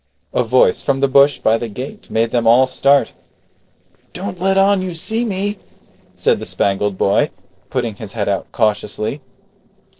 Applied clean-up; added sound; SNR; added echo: neural separator model SepFormer DNS4.